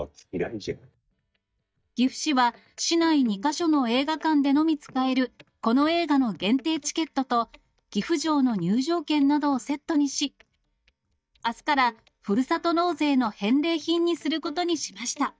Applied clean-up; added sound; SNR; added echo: neural mask model DeepFilterNet 3.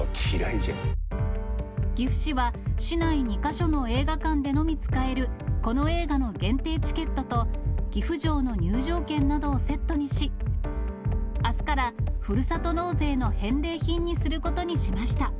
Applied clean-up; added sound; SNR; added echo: none; Bass drum; -2 dB; none.